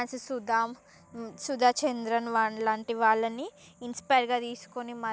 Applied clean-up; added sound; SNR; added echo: none; none; none; none.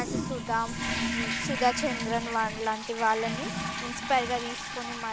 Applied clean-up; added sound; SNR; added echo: none; Toilet flush; 2 dB; none.